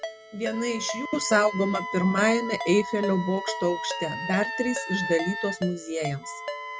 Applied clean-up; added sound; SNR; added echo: none; Ringtone + Wind instrument, woodwind instrument; 7 dB; none.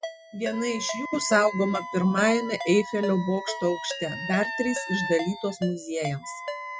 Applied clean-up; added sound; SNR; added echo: classical method Wiener filter.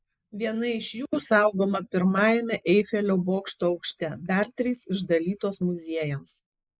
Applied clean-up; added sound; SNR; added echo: neural mask model Resemble Enhance denoiser.